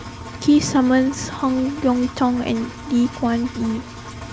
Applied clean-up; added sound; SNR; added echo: none; Engine; 13 dB; none.